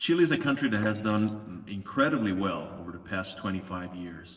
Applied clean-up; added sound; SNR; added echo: neural separator model SepFormer DNS4.